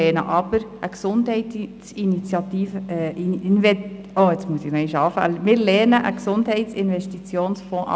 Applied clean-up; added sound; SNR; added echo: none; none; none; none.